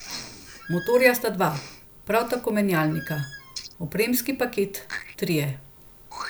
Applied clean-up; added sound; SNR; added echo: none; Respiratory sounds + Squeak; 16 dB; none.